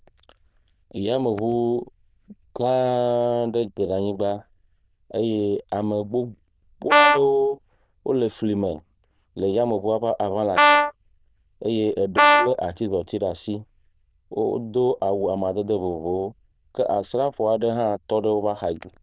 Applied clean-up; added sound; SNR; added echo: neural diffusion model UNIVERSE++.